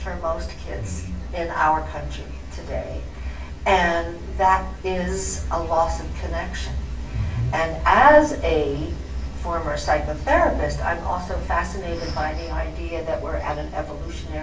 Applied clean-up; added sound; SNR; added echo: none; none; none; reverberation time 0.3 s.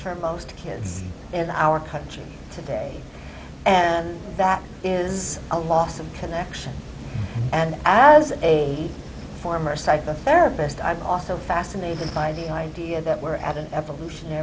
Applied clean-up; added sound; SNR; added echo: none; none; none; none.